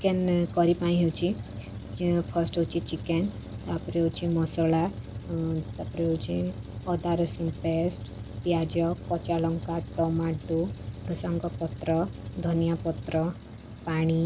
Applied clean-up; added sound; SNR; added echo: none; Truck; 10 dB; none.